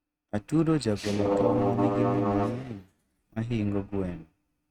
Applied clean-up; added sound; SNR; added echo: neural mask model RNNoise.